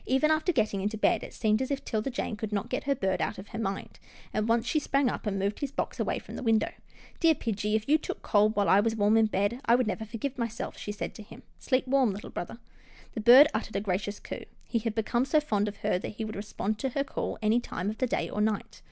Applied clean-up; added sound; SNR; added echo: none; none; none; none.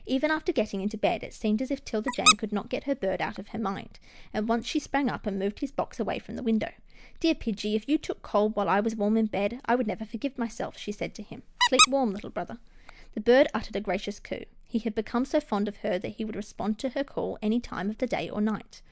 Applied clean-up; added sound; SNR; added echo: neural mask model Resemble Enhance denoiser.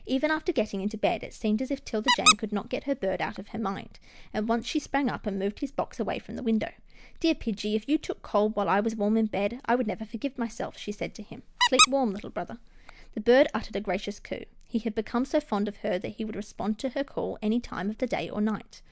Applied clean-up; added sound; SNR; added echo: none; Squeak; 0 dB; none.